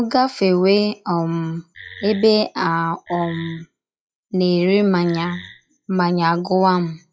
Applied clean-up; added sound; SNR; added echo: classical method log-MMSE.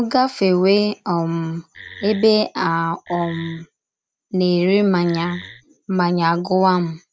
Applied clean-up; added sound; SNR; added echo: none; Wood; 18 dB; none.